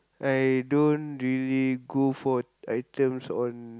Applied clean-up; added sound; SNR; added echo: none; none; none; none.